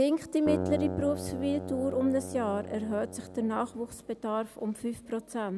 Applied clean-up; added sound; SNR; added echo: none; Keyboard (musical); 7 dB; none.